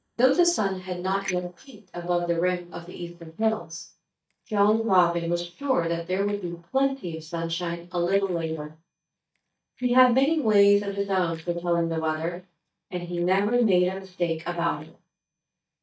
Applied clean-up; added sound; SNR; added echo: neural mask model DeepFilterNet 3.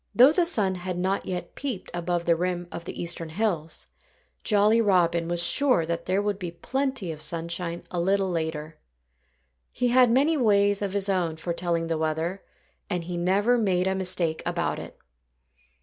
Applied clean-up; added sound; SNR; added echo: none; none; none; none.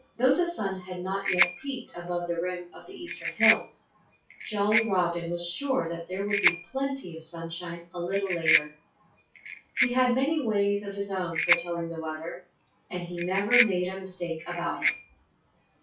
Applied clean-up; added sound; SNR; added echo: classical method WPE with log-MMSE.